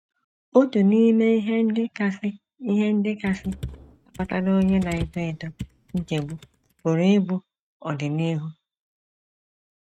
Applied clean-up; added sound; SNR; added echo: neural mask model RNNoise.